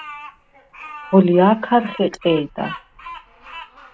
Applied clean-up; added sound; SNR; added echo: none; Bird vocalization, bird call, bird song; 17 dB; none.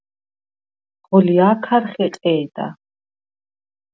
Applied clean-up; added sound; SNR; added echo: none; none; none; none.